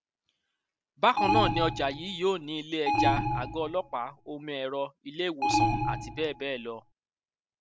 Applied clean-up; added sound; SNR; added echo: none; Alarm; -3 dB; none.